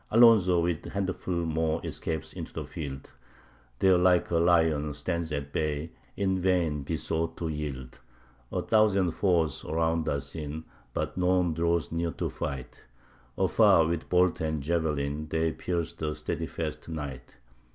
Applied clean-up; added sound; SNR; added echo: none; none; none; none.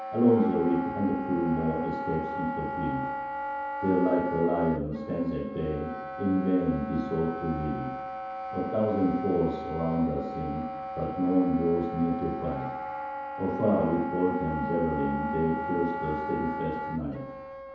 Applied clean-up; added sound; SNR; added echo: none; Wind instrument, woodwind instrument; 7 dB; reverberation time 0.9 s.